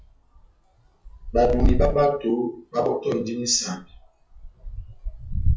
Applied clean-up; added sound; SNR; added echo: classical method log-MMSE.